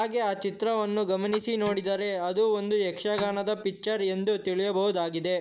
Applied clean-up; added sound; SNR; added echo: none; Clapping + Dishes, pots, and pans; 18 dB; none.